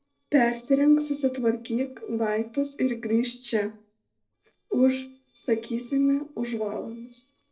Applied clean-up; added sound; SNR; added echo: neural separator model SepFormer DNS4.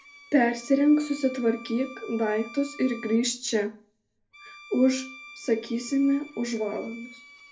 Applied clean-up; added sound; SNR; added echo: none; Bowed string instrument; 20 dB; reverberation time 0.3 s.